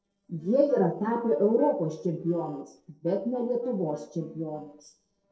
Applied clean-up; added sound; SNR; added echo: neural separator model SepFormer DNS4.